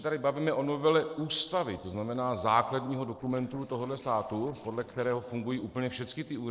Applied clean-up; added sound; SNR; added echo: neural separator model SepFormer DNS4.